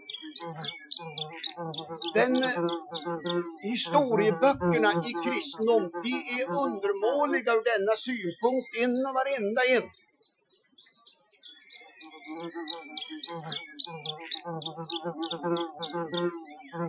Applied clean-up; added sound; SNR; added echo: classical method Wiener filter.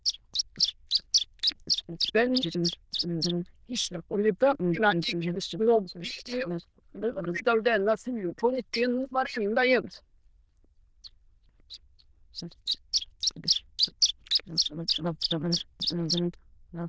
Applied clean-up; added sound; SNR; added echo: neural diffusion model UNIVERSE++.